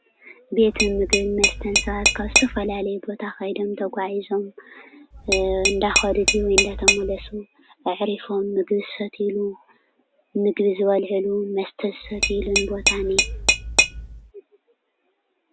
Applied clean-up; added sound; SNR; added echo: none; Tap / Glass; -2 dB; none.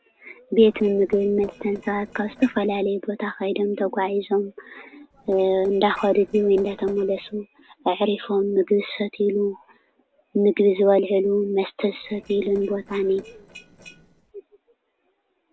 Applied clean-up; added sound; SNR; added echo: neural separator model SepFormer DNS4.